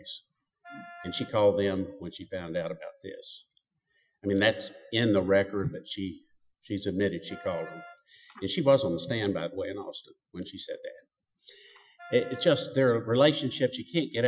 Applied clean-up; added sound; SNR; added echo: classical method Wiener filter.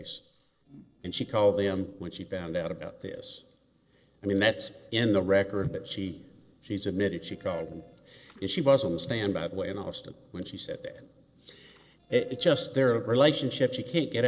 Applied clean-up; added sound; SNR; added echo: neural separator model SepFormer DNS4.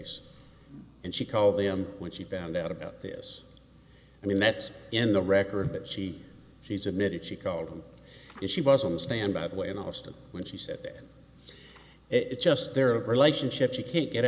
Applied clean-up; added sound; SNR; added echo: none; none; none; none.